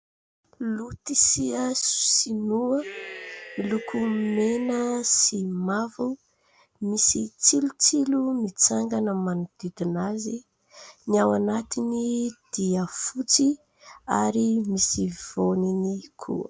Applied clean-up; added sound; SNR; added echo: none; Cheering; 15 dB; none.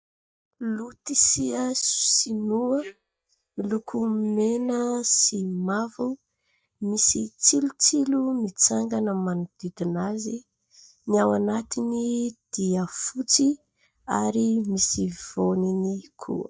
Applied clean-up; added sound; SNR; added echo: neural mask model DeepFilterNet 3.